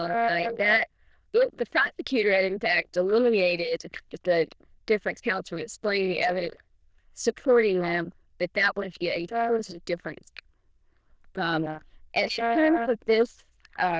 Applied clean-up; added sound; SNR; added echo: neural diffusion model UNIVERSE++.